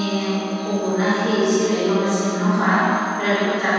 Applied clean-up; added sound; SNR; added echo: none; Trumpet; 12 dB; reverberation time 2.1 s.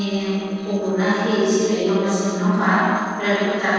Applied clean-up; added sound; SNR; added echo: neural separator model SepFormer DNS4.